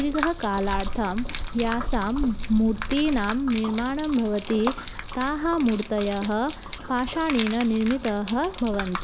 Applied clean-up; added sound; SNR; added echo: none; Wind + Gurgling / Liquid; 5 dB; none.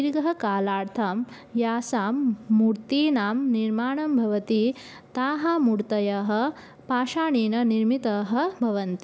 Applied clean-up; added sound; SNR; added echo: none; none; none; none.